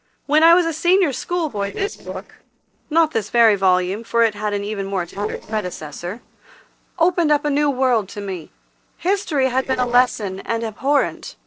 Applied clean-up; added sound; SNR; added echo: neural separator model SepFormer DNS4.